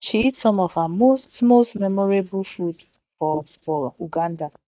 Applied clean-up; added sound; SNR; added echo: neural mask model DeepFilterNet 3.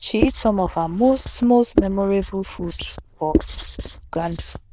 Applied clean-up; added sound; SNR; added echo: neural diffusion model UNIVERSE++.